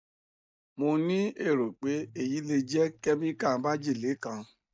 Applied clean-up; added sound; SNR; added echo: neural mask model DeepFilterNet 3.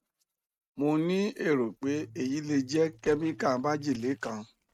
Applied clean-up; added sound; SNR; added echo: neural mask model RNNoise.